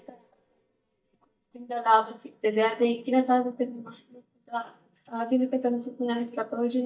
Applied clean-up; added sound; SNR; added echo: neural mask model DeepFilterNet 3.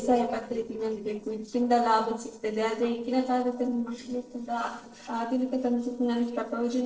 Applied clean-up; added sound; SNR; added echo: neural separator model SepFormer DNS4.